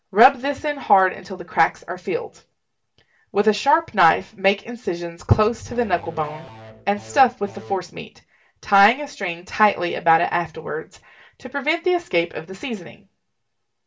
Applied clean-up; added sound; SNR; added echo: none; Electric guitar / Bass guitar; 18 dB; reverberation time 0.2 s.